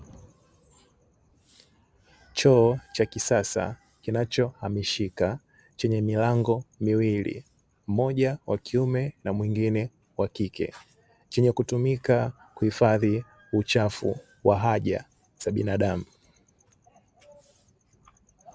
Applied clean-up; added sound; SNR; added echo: none; none; none; none.